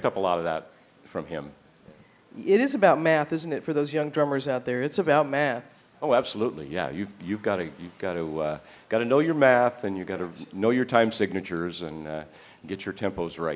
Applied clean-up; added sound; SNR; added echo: none; none; none; none.